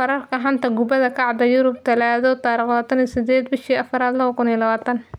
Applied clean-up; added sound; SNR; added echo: none; none; none; none.